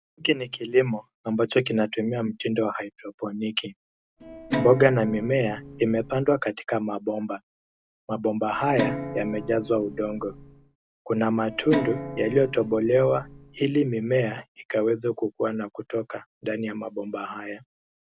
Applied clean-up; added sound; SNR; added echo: none; Guitar; 8 dB; none.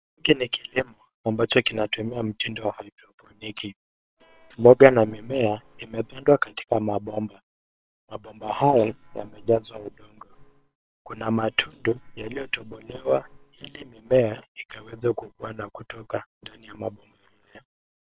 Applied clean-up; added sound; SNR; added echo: neural separator model SepFormer WHAM!.